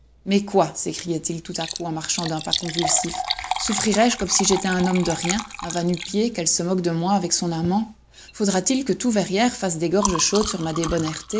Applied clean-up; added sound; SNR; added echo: none; Liquid; 9 dB; none.